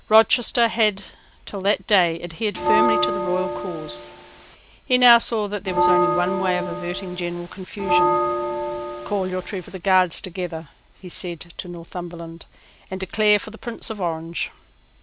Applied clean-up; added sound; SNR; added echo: none; Bell; 0 dB; none.